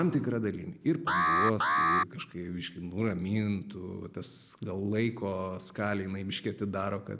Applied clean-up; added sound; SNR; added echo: none; Alarm; -4 dB; none.